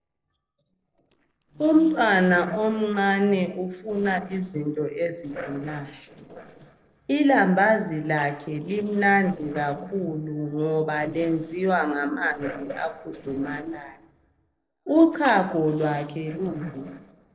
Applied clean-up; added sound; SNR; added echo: neural separator model SepFormer DNS4.